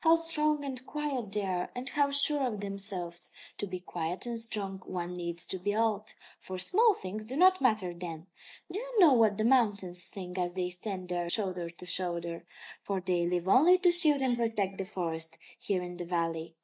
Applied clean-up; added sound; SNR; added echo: neural mask model DeepFilterNet 3.